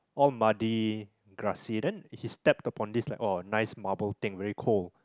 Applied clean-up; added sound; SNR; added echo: none; none; none; none.